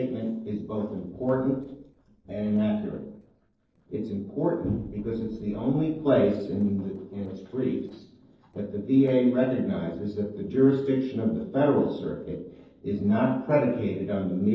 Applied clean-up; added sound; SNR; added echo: neural separator model SepFormer DNS4.